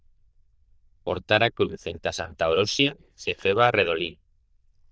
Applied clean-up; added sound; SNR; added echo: neural diffusion model UNIVERSE++.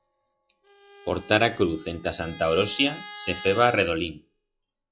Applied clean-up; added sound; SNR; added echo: classical method log-MMSE.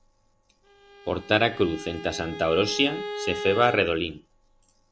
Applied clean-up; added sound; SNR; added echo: none; Bowed string instrument; 11 dB; none.